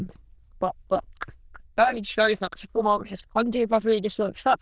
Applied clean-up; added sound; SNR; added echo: neural diffusion model UNIVERSE++.